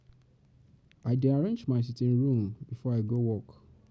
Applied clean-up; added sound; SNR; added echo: none; none; none; none.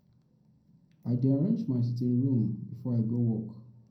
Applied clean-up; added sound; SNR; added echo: none; none; none; reverberation time 0.5 s.